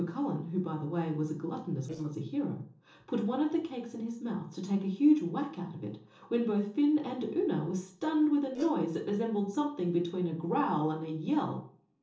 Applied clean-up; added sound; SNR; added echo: neural separator model SepFormer DNS4.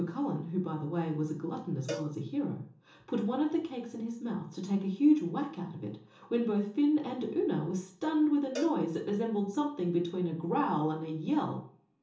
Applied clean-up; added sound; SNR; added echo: none; Cowbell; 15 dB; reverberation time 1.2 s.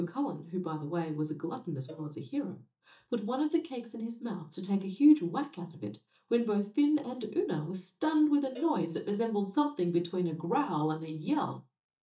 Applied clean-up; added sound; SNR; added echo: neural mask model DeepFilterNet 3.